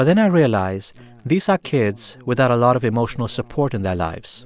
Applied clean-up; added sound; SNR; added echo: none; none; none; none.